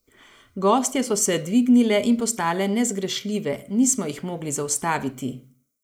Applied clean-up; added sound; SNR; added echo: neural mask model Resemble Enhance denoiser.